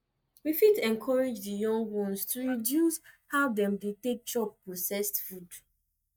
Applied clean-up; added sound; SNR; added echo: neural mask model DeepFilterNet 3.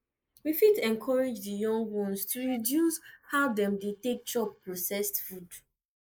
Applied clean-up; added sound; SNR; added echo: neural mask model Resemble Enhance denoiser.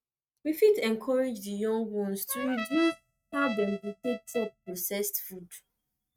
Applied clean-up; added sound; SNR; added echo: neural mask model RNNoise.